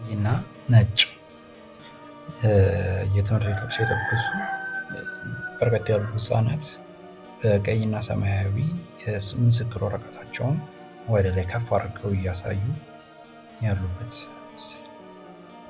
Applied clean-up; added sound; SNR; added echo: none; Organ; 20 dB; none.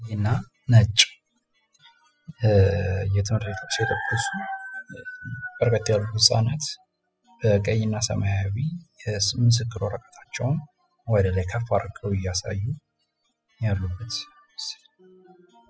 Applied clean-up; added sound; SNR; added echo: classical method spectral subtraction.